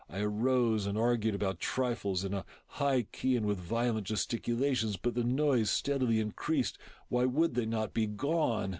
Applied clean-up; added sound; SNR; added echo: none; none; none; none.